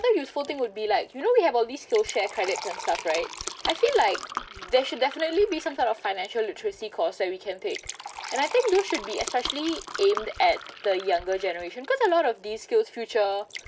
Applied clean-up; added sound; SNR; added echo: none; Fill (with liquid); 13 dB; none.